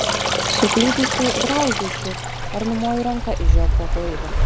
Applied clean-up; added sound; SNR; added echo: none; Stream; -3 dB; none.